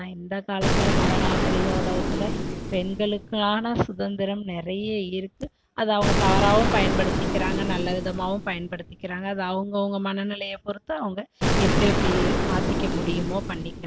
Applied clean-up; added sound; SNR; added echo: none; Explosion; -1 dB; none.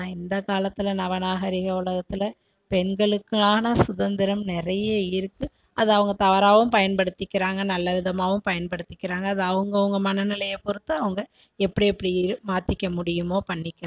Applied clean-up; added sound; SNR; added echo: none; none; none; none.